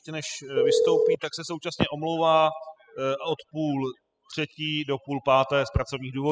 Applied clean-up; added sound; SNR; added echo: classical method spectral subtraction.